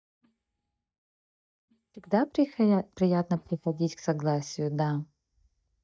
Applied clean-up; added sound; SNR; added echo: neural mask model DeepFilterNet 3.